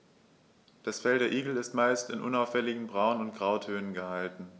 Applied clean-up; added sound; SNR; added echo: none; none; none; none.